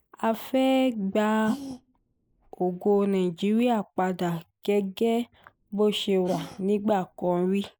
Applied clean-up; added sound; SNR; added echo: neural mask model Resemble Enhance denoiser.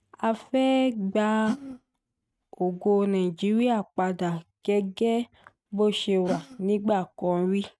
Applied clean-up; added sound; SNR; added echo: neural mask model RNNoise.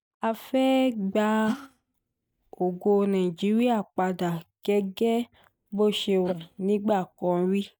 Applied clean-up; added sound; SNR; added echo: neural mask model DeepFilterNet 3.